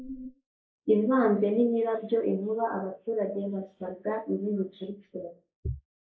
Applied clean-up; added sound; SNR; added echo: neural mask model Resemble Enhance denoiser.